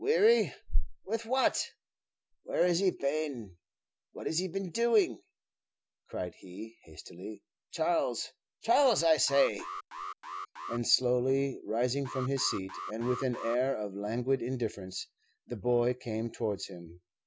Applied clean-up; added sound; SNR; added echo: none; Alarm; 11 dB; none.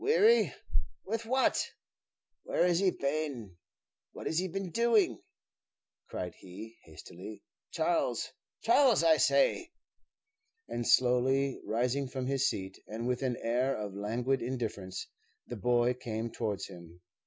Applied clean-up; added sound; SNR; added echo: none; none; none; none.